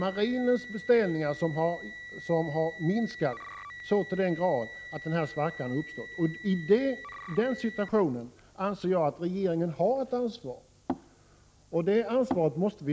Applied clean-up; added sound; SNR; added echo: none; none; none; none.